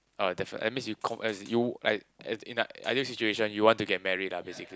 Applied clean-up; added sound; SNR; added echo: none; none; none; none.